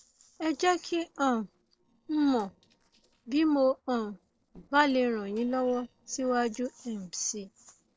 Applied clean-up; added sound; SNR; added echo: neural separator model SepFormer DNS4.